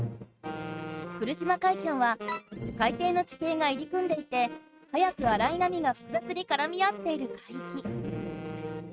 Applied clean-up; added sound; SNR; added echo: neural mask model RNNoise.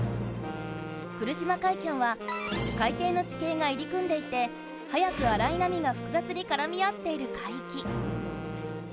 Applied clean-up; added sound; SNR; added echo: none; Wind instrument, woodwind instrument; 10 dB; none.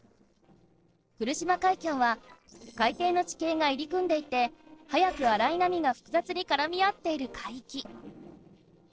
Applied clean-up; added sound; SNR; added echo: neural separator model SepFormer DNS4.